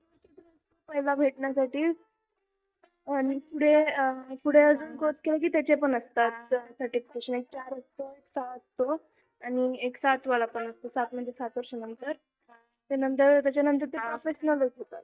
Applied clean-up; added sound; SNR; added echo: neural mask model DeepFilterNet 3.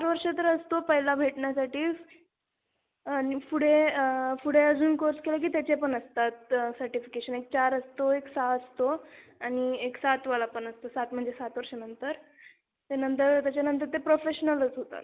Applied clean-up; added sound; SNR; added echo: none; none; none; none.